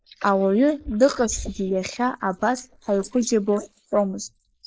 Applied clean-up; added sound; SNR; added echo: neural mask model Resemble Enhance denoiser.